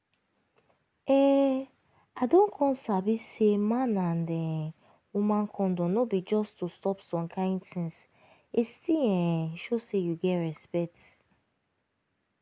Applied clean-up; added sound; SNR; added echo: none; none; none; none.